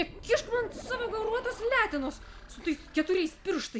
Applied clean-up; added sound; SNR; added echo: none; none; none; none.